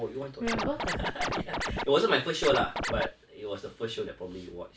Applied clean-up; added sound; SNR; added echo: none; Scratching (performance technique); 1 dB; none.